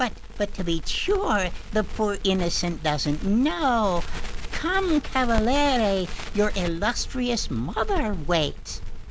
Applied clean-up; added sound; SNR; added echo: none; Crackle; 4 dB; none.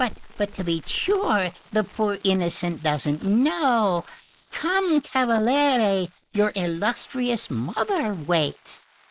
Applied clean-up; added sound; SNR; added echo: neural mask model Resemble Enhance denoiser.